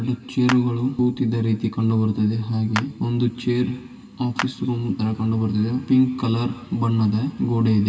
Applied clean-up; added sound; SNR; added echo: none; Clapping; 15 dB; reverberation time 1.4 s.